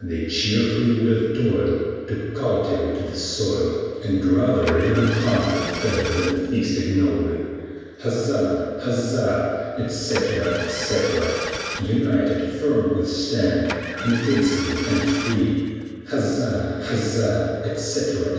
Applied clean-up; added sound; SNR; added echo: none; Engine starting; 10 dB; reverberation time 1.9 s.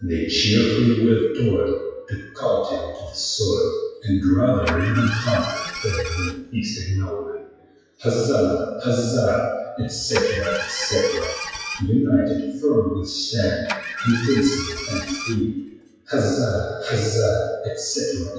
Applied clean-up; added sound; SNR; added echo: classical method WPE with log-MMSE.